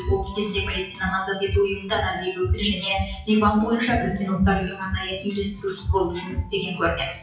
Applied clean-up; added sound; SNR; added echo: classical method WPE with log-MMSE.